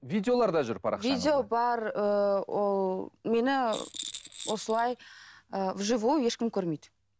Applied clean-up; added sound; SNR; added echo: none; Rattle; 14 dB; none.